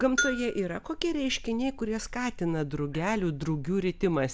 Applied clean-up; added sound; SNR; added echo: none; Bell; 8 dB; none.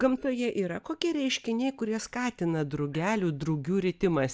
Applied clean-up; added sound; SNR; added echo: neural mask model DeepFilterNet 3.